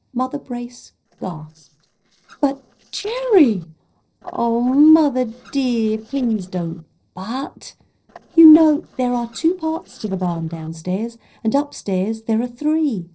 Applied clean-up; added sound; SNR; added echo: neural separator model SepFormer DNS4.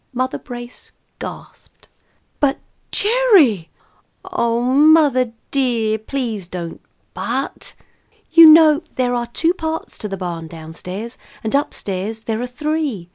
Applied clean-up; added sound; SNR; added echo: none; none; none; none.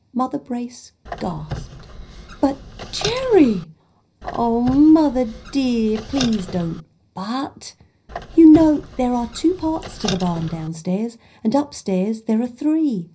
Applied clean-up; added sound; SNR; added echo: none; Squeak; 13 dB; reverberation time 0.4 s.